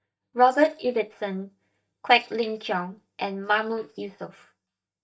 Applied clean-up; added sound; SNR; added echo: neural mask model DeepFilterNet 3.